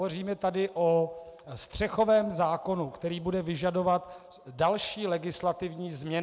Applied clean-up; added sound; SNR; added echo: none; none; none; none.